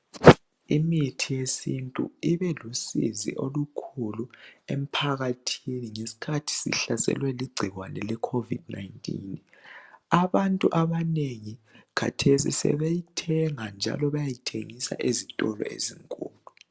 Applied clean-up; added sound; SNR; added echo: none; none; none; none.